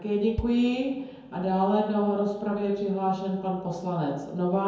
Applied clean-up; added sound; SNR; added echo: none; Bass drum; 15 dB; reverberation time 0.9 s.